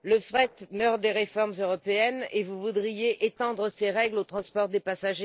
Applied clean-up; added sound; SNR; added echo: neural separator model SepFormer DNS4.